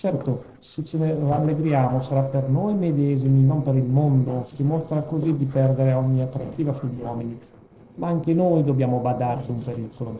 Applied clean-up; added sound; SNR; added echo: neural separator model SepFormer DNS4.